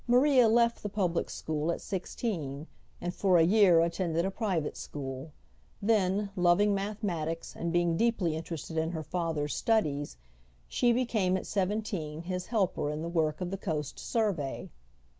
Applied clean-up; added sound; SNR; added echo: none; none; none; none.